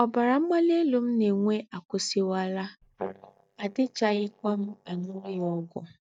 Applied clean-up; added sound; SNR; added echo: neural mask model DeepFilterNet 3.